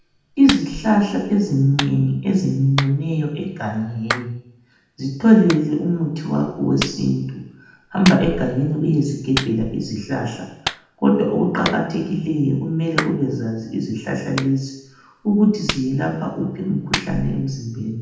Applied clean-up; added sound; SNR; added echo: none; Clapping; 12 dB; reverberation time 0.8 s.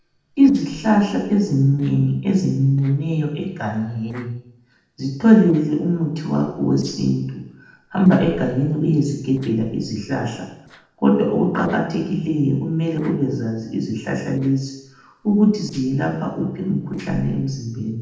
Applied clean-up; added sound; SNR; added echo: neural separator model SepFormer DNS4.